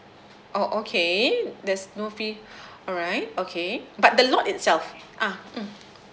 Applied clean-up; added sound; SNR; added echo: none; none; none; none.